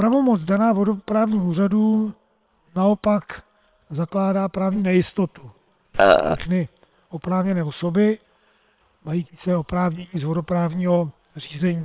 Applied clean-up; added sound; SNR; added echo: neural separator model SepFormer WHAM!.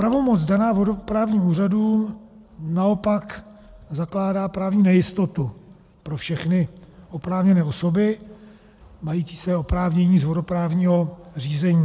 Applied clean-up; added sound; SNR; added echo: none; none; none; none.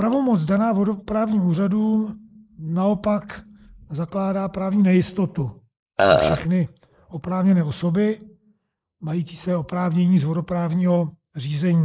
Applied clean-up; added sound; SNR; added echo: neural mask model Resemble Enhance denoiser.